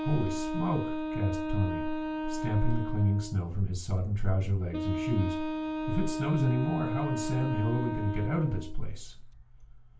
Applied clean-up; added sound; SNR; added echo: none; Wind instrument, woodwind instrument; 5 dB; reverberation time 0.3 s.